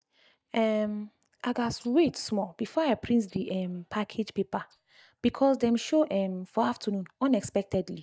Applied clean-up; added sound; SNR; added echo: neural mask model DeepFilterNet 3.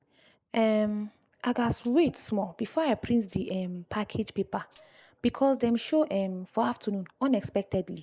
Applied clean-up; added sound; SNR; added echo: neural mask model Resemble Enhance denoiser.